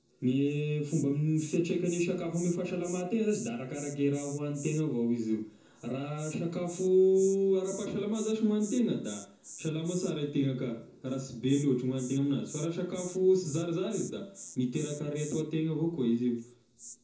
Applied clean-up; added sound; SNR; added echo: none; Insect; 19 dB; reverberation time 0.6 s.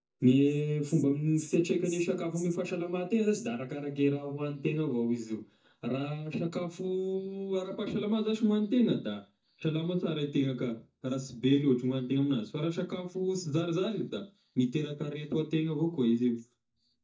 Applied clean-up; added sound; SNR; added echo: neural mask model DeepFilterNet 3.